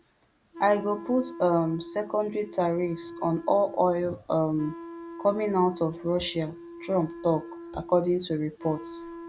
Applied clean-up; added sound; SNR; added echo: none; Wind instrument, woodwind instrument; 15 dB; none.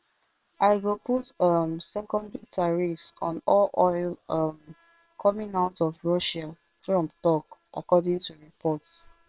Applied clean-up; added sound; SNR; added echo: neural separator model SepFormer WHAM!.